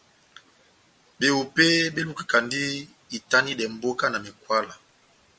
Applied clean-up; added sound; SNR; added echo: none; none; none; none.